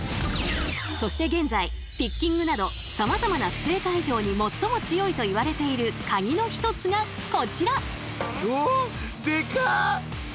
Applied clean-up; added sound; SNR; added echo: none; none; none; none.